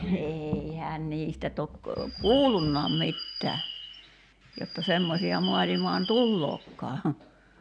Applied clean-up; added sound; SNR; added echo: none; Bird; 9 dB; none.